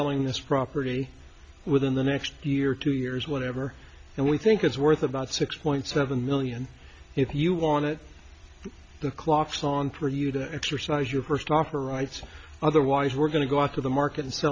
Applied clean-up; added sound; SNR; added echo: none; none; none; none.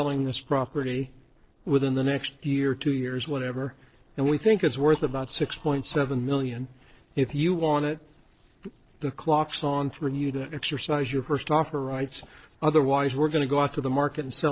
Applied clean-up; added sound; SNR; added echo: neural separator model SepFormer DNS4.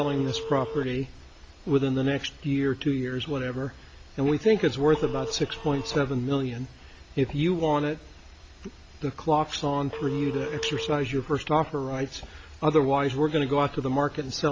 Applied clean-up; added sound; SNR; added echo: none; Telephone; 15 dB; none.